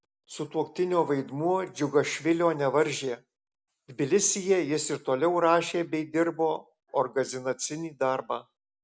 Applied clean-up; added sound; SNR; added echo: none; none; none; none.